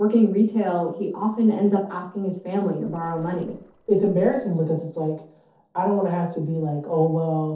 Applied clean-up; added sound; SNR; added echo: neural separator model SepFormer DNS4.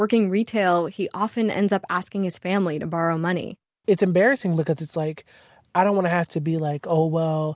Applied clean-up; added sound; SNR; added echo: none; none; none; none.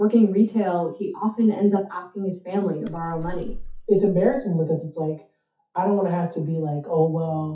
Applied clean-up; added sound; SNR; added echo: classical method WPE with log-MMSE.